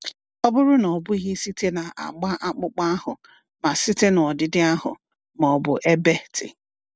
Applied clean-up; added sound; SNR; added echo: none; none; none; none.